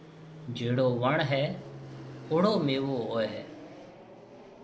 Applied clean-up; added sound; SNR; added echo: none; Fixed-wing aircraft, airplane; 14 dB; none.